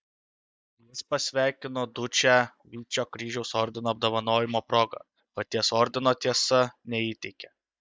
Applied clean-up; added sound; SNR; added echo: neural mask model DeepFilterNet 3.